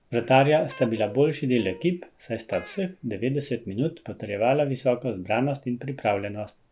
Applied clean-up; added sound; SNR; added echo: none; Guitar; 20 dB; none.